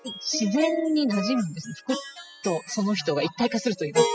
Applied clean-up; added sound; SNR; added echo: classical method spectral subtraction.